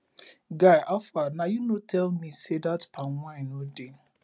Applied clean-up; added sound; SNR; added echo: none; none; none; none.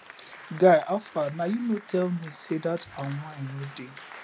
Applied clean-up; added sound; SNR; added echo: none; Applause; 19 dB; none.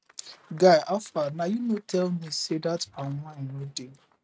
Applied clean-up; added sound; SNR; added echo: neural mask model RNNoise.